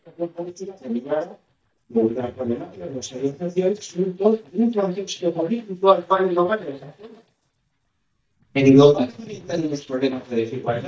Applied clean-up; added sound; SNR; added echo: neural mask model DeepFilterNet 3.